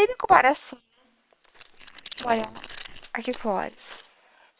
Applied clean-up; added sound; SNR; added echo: neural separator model SepFormer WHAM!.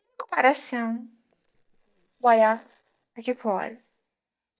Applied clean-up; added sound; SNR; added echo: neural mask model DeepFilterNet 3.